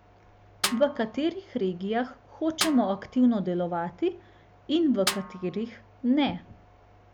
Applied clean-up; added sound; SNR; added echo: none; Snare drum; 9 dB; none.